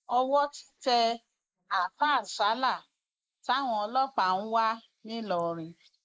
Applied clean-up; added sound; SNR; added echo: neural mask model Resemble Enhance denoiser.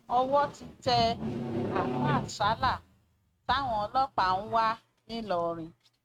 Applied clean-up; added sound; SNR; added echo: neural mask model RNNoise.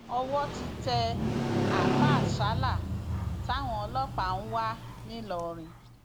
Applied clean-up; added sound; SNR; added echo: none; Motorcycle; -3 dB; none.